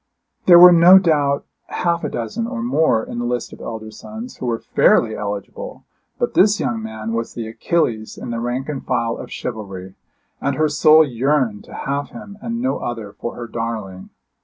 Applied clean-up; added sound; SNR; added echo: none; none; none; none.